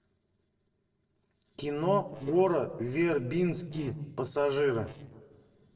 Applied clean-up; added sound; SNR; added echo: neural separator model SepFormer DNS4.